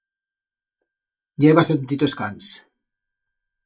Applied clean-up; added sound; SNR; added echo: neural mask model DeepFilterNet 3.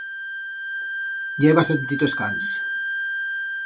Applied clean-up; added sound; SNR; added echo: none; Wind instrument, woodwind instrument; 3 dB; reverberation time 0.2 s.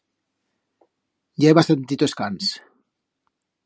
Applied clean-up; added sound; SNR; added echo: none; none; none; none.